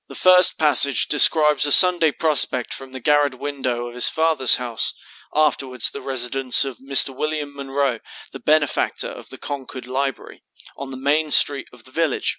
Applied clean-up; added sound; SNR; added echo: none; none; none; none.